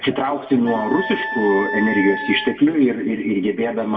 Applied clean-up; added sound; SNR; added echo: none; Wind instrument, woodwind instrument; 8 dB; reverberation time 1.2 s.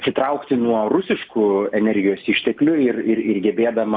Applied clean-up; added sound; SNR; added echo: none; none; none; none.